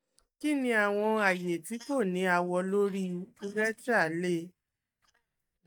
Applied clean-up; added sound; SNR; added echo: neural mask model DeepFilterNet 3.